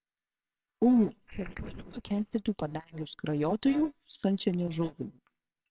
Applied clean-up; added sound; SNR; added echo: neural separator model SepFormer WHAMR!.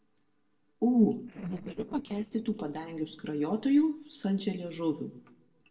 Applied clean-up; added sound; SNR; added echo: neural separator model SepFormer DNS4.